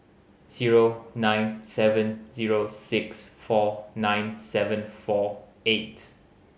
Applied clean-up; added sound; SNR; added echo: none; none; none; none.